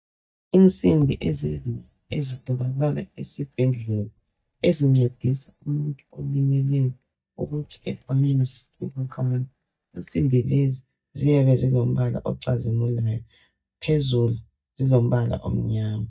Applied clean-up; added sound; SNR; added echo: neural mask model DeepFilterNet 3.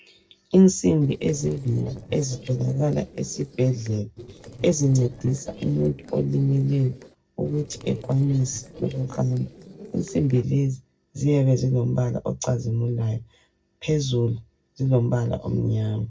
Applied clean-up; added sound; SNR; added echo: neural separator model SepFormer DNS4.